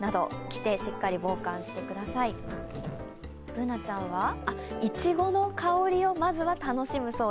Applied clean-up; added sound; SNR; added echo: none; Zipper (clothing); 16 dB; none.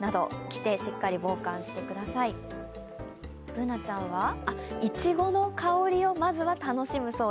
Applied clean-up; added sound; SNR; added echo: none; none; none; none.